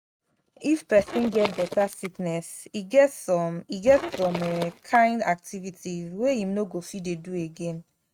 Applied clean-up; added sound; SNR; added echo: neural mask model RNNoise.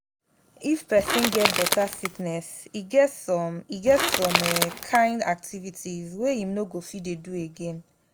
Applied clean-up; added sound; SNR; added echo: none; Crushing / Wood; 0 dB; none.